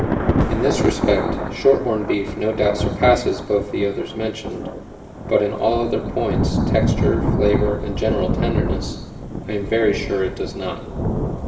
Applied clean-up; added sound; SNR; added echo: none; Thunder / Rain; 1 dB; reverberation time 0.7 s.